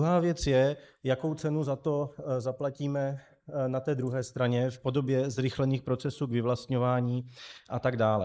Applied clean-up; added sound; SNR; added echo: neural mask model Resemble Enhance denoiser.